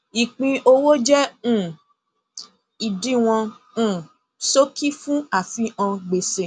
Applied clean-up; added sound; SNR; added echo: none; none; none; none.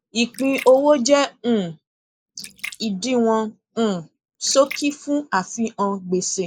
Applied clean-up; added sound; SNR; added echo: neural mask model Resemble Enhance denoiser.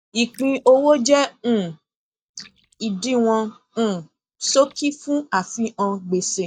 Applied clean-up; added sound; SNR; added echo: neural mask model DeepFilterNet 3.